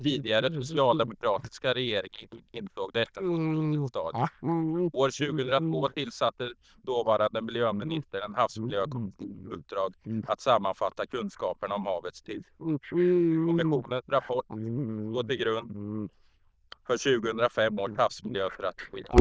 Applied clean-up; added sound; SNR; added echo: neural diffusion model UNIVERSE++.